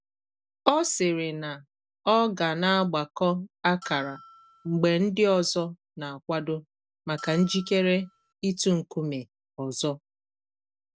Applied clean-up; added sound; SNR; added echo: none; Bell; 19 dB; none.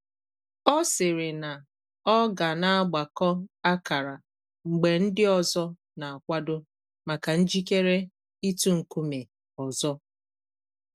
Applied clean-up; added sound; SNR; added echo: none; none; none; none.